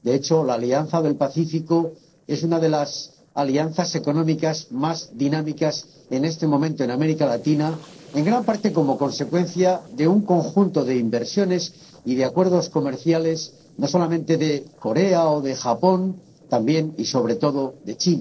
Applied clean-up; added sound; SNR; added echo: neural separator model SepFormer DNS4.